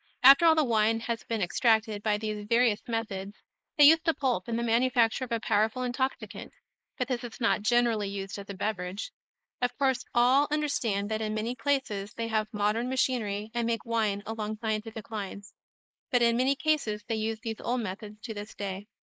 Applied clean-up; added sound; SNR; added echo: neural mask model Resemble Enhance denoiser.